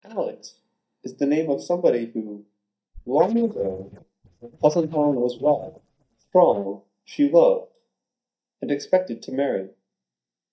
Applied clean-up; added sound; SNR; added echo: neural mask model DeepFilterNet 3.